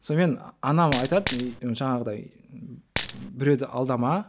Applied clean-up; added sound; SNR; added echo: none; Coin (dropping); -2 dB; none.